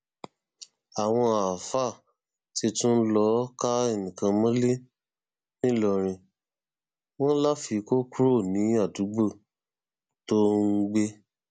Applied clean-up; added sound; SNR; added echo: none; none; none; none.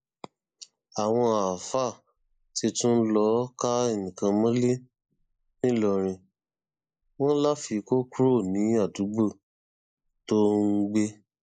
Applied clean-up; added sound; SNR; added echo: neural mask model Resemble Enhance denoiser.